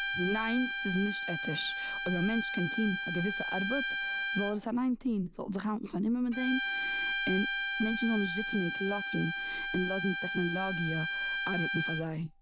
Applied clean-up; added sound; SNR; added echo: none; Bowed string instrument; 2 dB; none.